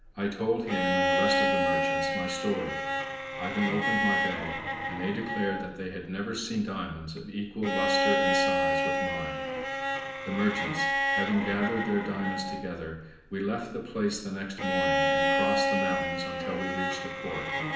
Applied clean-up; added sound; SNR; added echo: none; Bowed string instrument; -3 dB; reverberation time 0.8 s.